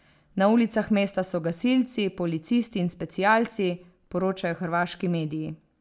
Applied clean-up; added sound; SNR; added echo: none; none; none; none.